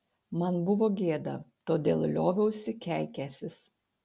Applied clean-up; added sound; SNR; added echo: none; none; none; none.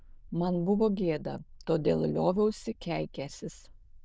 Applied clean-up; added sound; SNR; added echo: neural diffusion model UNIVERSE++.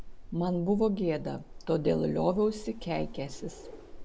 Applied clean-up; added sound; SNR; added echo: none; Wind; 12 dB; none.